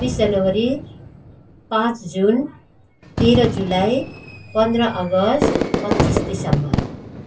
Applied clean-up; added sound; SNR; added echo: none; Fireworks; 4 dB; reverberation time 0.1 s.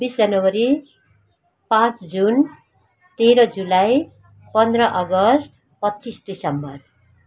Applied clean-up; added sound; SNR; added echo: none; none; none; none.